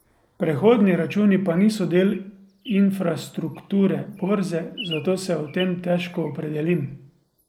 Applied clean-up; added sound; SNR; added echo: neural mask model Resemble Enhance denoiser.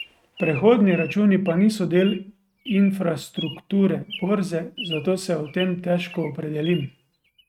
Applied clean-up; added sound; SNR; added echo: neural mask model RNNoise.